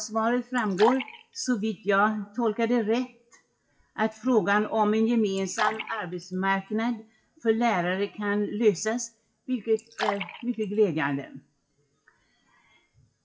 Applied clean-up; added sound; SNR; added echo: classical method WPE with log-MMSE.